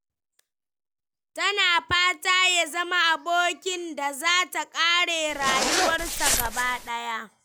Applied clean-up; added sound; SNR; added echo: none; Zipper (clothing); 1 dB; none.